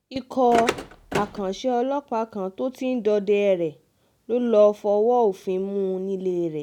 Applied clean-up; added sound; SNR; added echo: none; Car; 6 dB; none.